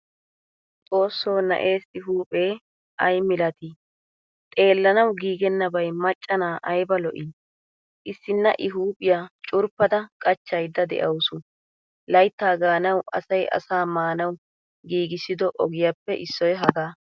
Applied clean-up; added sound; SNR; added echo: none; none; none; none.